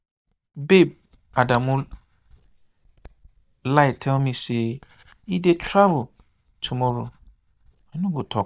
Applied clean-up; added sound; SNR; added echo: neural mask model DeepFilterNet 3.